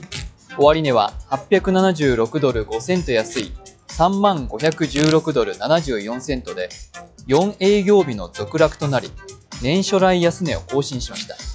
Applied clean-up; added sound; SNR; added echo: classical method log-MMSE.